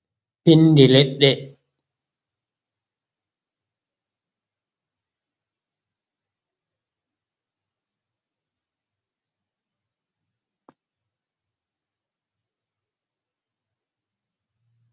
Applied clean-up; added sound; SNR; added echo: none; none; none; none.